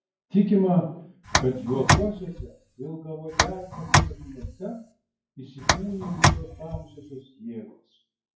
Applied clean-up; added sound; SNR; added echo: classical method WPE with log-MMSE.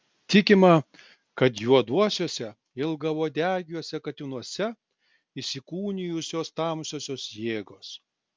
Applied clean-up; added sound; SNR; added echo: none; none; none; none.